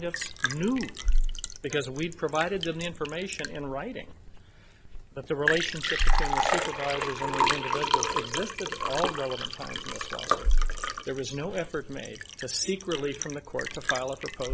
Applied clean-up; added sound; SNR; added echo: none; Liquid; -5 dB; none.